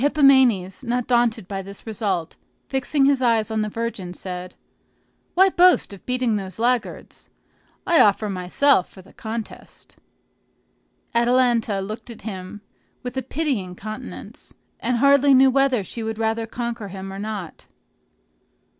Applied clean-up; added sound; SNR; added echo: none; none; none; none.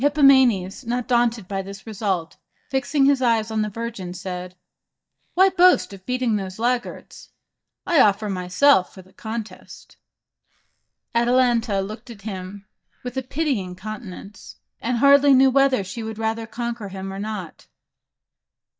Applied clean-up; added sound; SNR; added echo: neural mask model DeepFilterNet 3.